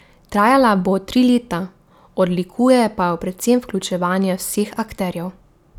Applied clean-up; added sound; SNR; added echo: none; none; none; none.